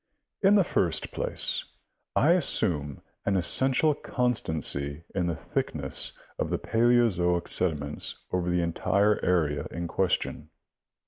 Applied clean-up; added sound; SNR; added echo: none; none; none; none.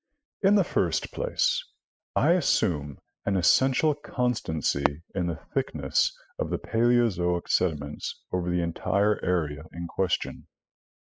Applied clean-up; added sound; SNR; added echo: classical method spectral subtraction.